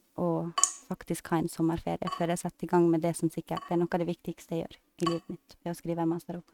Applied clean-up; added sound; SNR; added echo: neural mask model RNNoise.